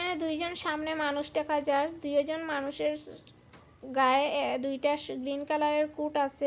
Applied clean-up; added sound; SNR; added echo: none; none; none; none.